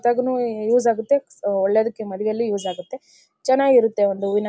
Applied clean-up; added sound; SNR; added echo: none; none; none; none.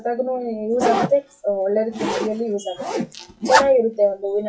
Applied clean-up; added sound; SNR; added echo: classical method WPE with log-MMSE.